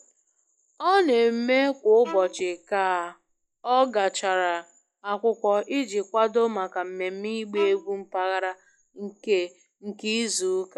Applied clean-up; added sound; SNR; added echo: classical method log-MMSE.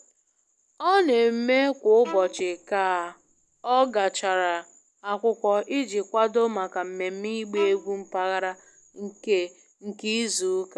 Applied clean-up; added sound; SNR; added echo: none; Bowed string instrument; 19 dB; none.